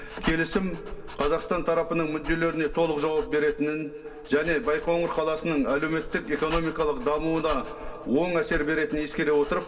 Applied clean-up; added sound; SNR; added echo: none; Dog; 12 dB; reverberation time 0.2 s.